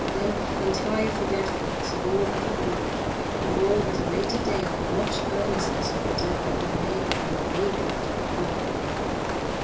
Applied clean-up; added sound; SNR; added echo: none; Rain; -4 dB; reverberation time 0.3 s.